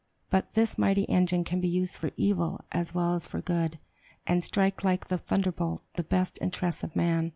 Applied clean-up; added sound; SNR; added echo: none; none; none; none.